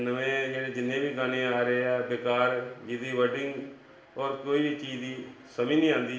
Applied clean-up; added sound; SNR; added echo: none; none; none; reverberation time 0.7 s.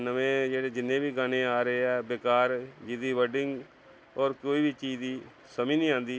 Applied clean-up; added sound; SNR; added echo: none; none; none; none.